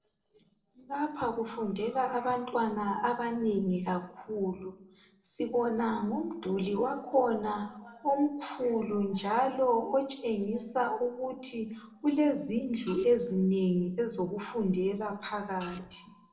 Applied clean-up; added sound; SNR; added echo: neural separator model SepFormer DNS4.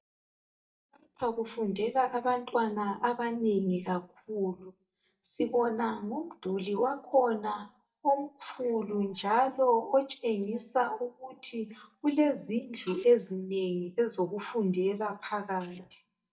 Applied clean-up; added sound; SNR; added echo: neural mask model DeepFilterNet 3.